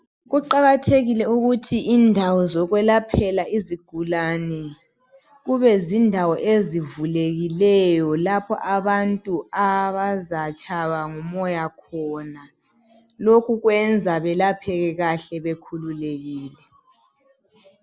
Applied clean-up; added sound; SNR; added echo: none; none; none; none.